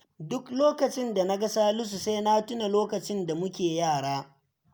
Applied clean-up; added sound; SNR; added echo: none; none; none; none.